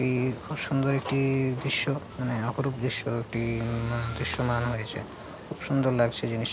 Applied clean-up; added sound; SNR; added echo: none; Musical instrument; 14 dB; none.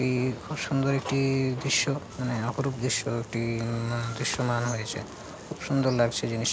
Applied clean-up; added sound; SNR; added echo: none; none; none; none.